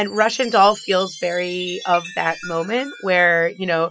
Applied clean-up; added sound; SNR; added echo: classical method Wiener filter.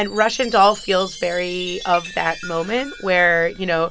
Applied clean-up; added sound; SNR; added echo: none; Chime; 16 dB; none.